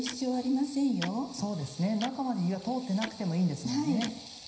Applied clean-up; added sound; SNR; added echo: none; Tick-tock; 16 dB; reverberation time 0.9 s.